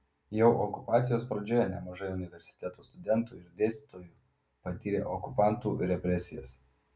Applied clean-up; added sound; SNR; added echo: none; none; none; none.